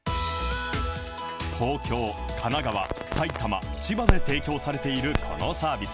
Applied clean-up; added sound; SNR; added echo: none; Crackle; 0 dB; none.